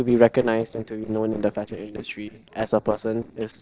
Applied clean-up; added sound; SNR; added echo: neural separator model SepFormer DNS4.